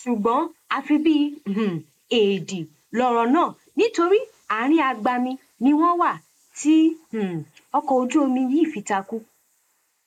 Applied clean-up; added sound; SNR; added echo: neural mask model Resemble Enhance denoiser.